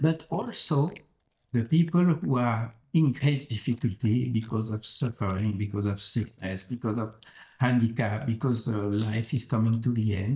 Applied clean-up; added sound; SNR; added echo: neural mask model DeepFilterNet 3.